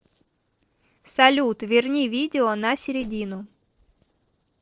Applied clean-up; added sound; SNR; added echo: neural separator model SepFormer DNS4.